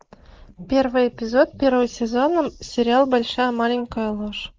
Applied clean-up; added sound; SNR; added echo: neural mask model Resemble Enhance denoiser.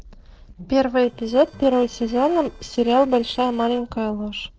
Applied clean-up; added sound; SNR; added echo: neural separator model SepFormer DNS4.